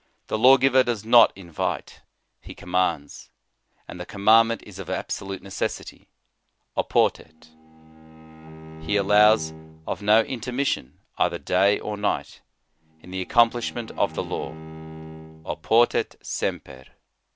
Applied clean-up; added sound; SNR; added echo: none; Bowed string instrument; 15 dB; none.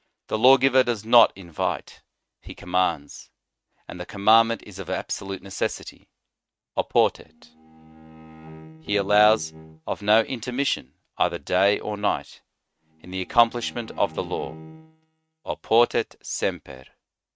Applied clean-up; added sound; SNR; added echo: neural mask model RNNoise.